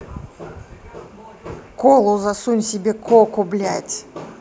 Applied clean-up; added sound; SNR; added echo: none; none; none; none.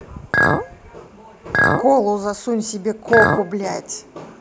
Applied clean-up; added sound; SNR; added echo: none; Chink, clink; -1 dB; none.